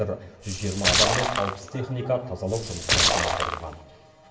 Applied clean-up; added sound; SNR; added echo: none; Splash, splatter; -5 dB; reverberation time 0.7 s.